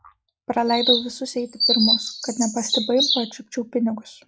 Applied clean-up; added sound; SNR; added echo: classical method log-MMSE.